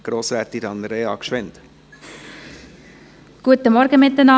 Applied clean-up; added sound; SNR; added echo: none; none; none; none.